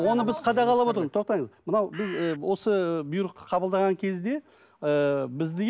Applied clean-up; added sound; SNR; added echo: none; Bird; 14 dB; none.